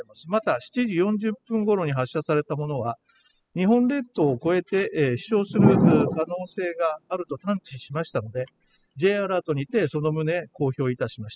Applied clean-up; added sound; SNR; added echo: classical method spectral subtraction.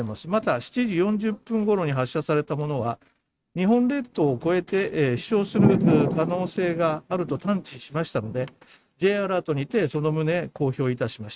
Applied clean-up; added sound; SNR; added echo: neural mask model RNNoise.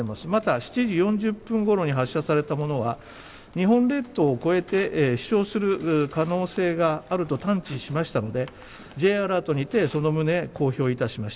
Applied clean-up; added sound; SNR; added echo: none; none; none; none.